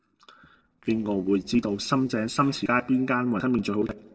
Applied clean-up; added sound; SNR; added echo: neural separator model SepFormer DNS4.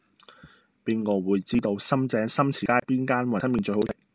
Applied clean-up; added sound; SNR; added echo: none; none; none; none.